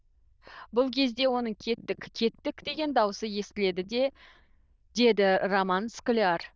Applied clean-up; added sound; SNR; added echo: neural diffusion model UNIVERSE++.